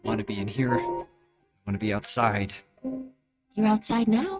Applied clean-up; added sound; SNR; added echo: neural mask model RNNoise.